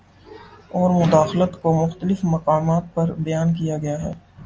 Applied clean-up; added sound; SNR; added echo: none; none; none; none.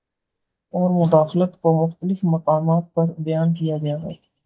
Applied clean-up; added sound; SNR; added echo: neural mask model DeepFilterNet 3.